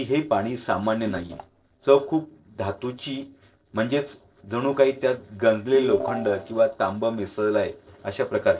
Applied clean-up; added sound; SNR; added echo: neural separator model SepFormer DNS4.